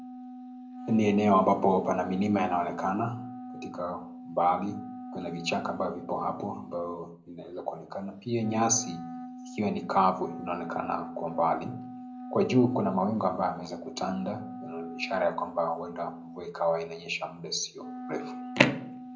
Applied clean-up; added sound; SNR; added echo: none; Wind instrument, woodwind instrument; 12 dB; reverberation time 0.5 s.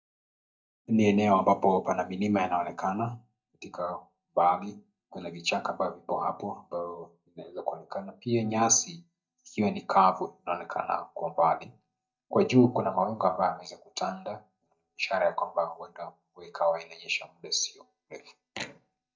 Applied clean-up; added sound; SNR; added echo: neural mask model DeepFilterNet 3.